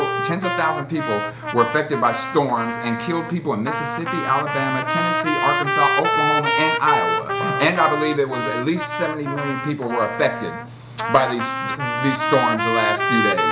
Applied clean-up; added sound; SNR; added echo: none; Trumpet; 1 dB; none.